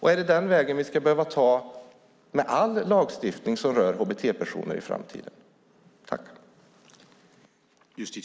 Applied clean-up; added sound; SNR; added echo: none; none; none; none.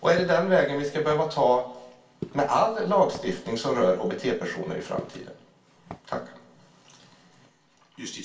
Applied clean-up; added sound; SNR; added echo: none; Walk, footsteps; 18 dB; reverberation time 0.3 s.